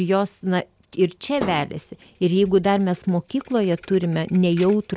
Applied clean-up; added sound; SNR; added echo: none; Thump, thud; 20 dB; none.